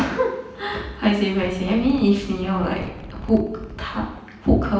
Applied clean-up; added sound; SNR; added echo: none; Wind; 13 dB; reverberation time 0.9 s.